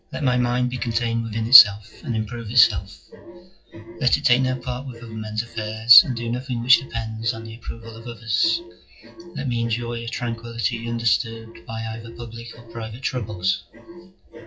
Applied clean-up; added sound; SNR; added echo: classical method WPE with log-MMSE.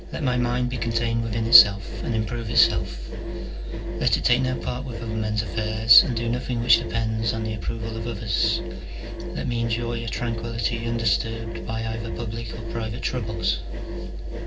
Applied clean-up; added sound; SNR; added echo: none; Engine; 10 dB; reverberation time 0.4 s.